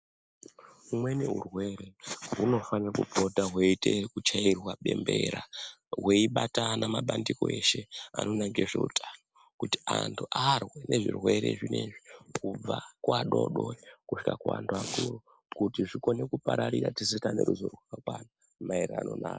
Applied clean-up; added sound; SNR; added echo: neural mask model Resemble Enhance denoiser.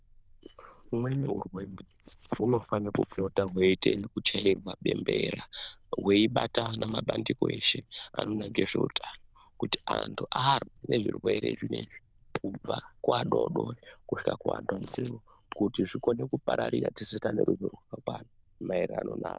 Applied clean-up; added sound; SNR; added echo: neural diffusion model UNIVERSE++.